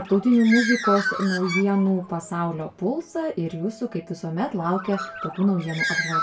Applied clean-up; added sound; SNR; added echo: none; Bird; 7 dB; reverberation time 0.2 s.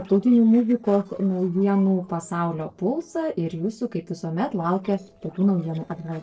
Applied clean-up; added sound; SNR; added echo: neural separator model SepFormer DNS4.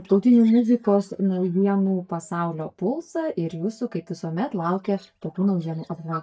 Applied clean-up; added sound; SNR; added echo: neural mask model DeepFilterNet 3.